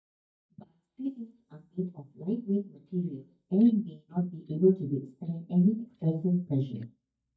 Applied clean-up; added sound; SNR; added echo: neural mask model DeepFilterNet 3.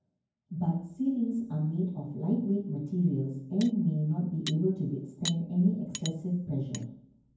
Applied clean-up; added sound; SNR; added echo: none; Cutlery, silverware; 14 dB; reverberation time 0.9 s.